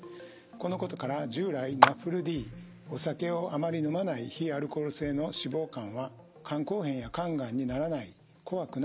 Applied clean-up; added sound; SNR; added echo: none; Clapping; -4 dB; none.